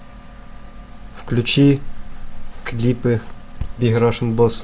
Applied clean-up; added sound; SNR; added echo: none; none; none; none.